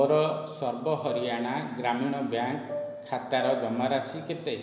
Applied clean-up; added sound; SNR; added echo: none; Piano; 8 dB; none.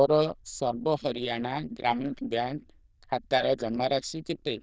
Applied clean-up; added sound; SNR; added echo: neural diffusion model UNIVERSE++.